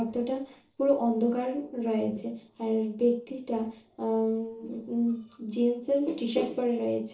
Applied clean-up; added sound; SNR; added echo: neural separator model SepFormer DNS4.